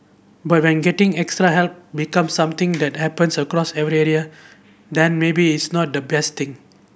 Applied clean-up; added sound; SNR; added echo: none; none; none; none.